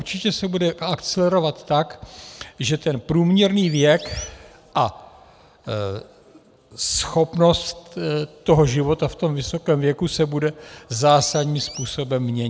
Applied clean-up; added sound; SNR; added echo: none; Chirp, tweet; 17 dB; none.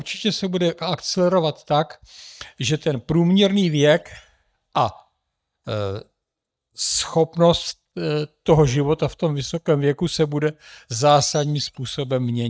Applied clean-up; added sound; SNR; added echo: neural mask model DeepFilterNet 3.